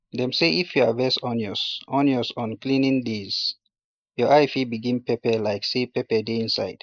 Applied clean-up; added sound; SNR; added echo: neural mask model Resemble Enhance denoiser.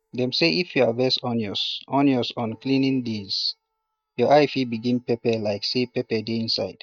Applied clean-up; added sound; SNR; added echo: neural mask model DeepFilterNet 3.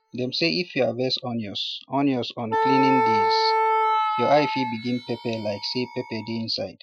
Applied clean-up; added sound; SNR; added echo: classical method Wiener filter.